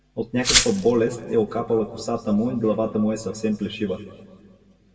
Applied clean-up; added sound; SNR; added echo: none; Glass; 0 dB; reverberation time 1.7 s.